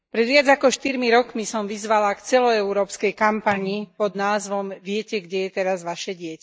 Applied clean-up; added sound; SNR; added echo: neural mask model DeepFilterNet 3.